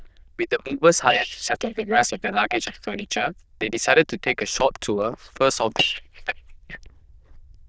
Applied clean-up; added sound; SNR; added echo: neural diffusion model UNIVERSE++.